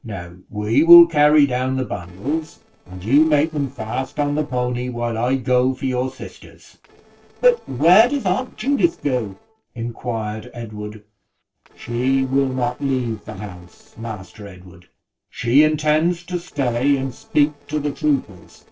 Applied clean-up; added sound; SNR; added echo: neural separator model SepFormer DNS4.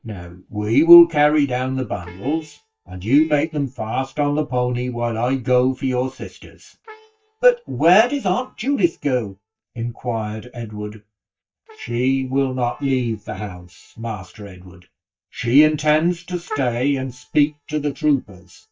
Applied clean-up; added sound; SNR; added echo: neural mask model DeepFilterNet 3.